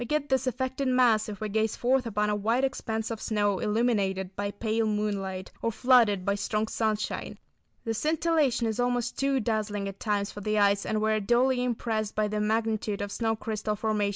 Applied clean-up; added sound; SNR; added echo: none; none; none; none.